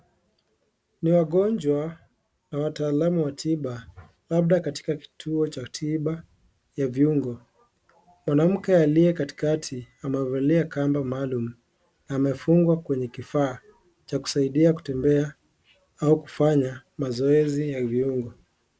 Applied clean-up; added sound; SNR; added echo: none; none; none; none.